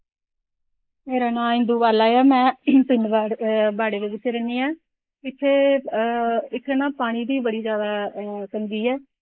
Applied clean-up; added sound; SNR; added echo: neural mask model Resemble Enhance denoiser.